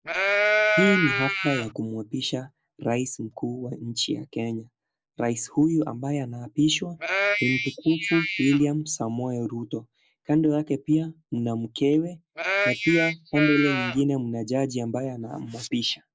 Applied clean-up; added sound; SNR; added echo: neural mask model Resemble Enhance denoiser.